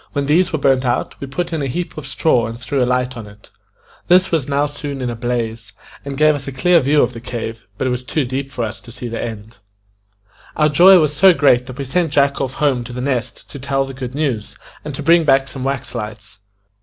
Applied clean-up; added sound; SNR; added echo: none; none; none; none.